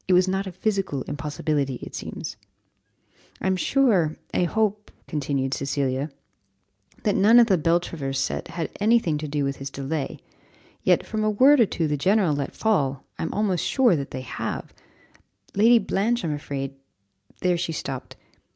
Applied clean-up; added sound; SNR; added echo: none; none; none; none.